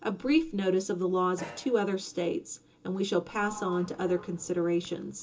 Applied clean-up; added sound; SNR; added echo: none; Sliding door; 19 dB; reverberation time 0.2 s.